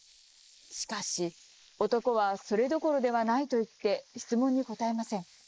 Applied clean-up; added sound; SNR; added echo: neural mask model Resemble Enhance denoiser.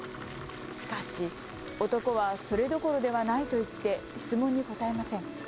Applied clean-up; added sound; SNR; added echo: none; Fill (with liquid) / Water tap, faucet; 14 dB; none.